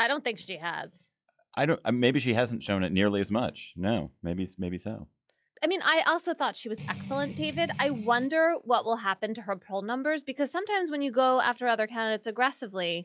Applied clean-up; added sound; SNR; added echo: classical method log-MMSE.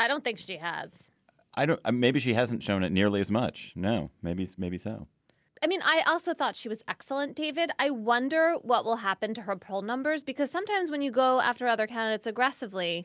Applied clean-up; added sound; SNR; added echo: none; none; none; none.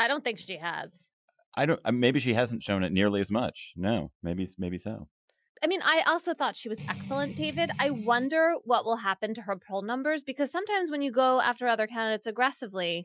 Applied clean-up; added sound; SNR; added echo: classical method Wiener filter.